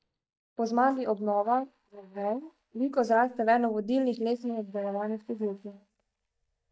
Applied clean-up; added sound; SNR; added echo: neural mask model DeepFilterNet 3.